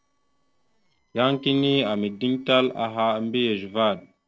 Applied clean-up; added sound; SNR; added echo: neural separator model SepFormer DNS4.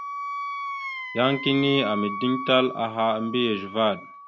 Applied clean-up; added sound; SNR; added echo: none; Wind instrument, woodwind instrument; 9 dB; none.